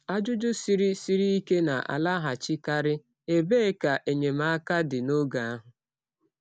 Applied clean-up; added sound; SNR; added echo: none; none; none; none.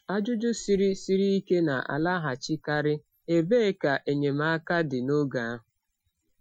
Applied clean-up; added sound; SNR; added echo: classical method Wiener filter.